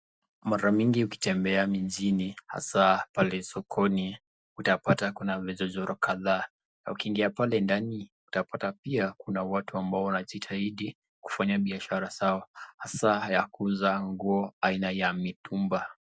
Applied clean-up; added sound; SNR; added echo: none; none; none; none.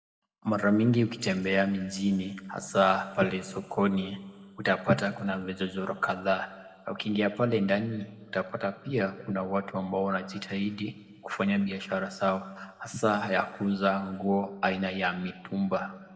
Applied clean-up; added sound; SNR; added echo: none; none; none; reverberation time 1.4 s.